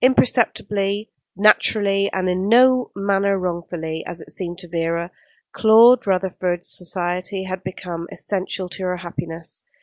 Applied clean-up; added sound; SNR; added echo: none; none; none; none.